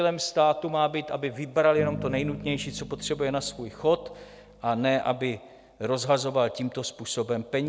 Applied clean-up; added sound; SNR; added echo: none; Bass guitar; 16 dB; none.